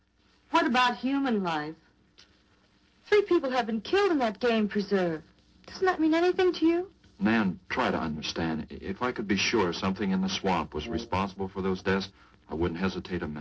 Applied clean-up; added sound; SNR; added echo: neural separator model SepFormer DNS4.